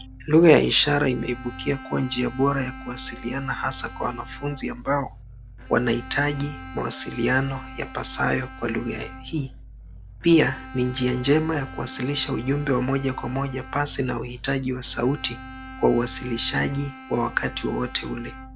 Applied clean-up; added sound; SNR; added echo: none; Growling + Bowed string instrument; 16 dB; none.